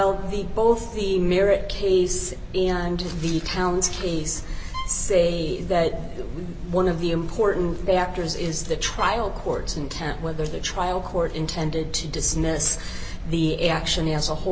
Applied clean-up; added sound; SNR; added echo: none; Bowed string instrument; 17 dB; none.